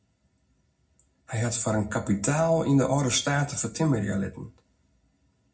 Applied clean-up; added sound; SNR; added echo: none; none; none; reverberation time 0.4 s.